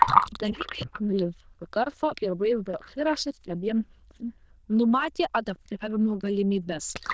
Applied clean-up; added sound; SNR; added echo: neural diffusion model UNIVERSE++.